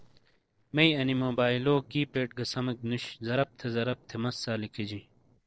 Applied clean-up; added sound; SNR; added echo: neural separator model SepFormer DNS4.